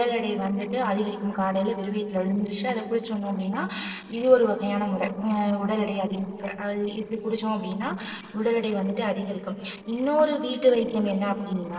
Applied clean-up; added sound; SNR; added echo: neural separator model SepFormer DNS4.